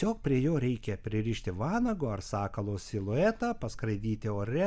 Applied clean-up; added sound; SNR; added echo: none; none; none; none.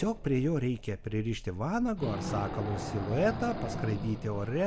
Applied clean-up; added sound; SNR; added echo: none; Wild animals; 8 dB; none.